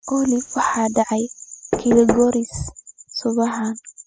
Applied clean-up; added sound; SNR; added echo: classical method spectral subtraction.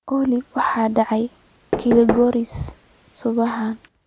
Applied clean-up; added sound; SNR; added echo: none; Knock / Wood; 9 dB; none.